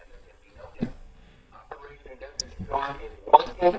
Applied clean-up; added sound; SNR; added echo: neural mask model DeepFilterNet 3.